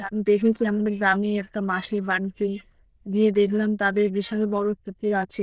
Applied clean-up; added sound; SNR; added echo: neural diffusion model UNIVERSE++.